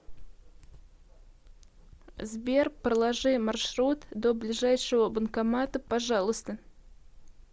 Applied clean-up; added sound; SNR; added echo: none; none; none; none.